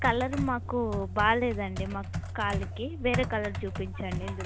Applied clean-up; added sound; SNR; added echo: none; Computer keyboard; 4 dB; none.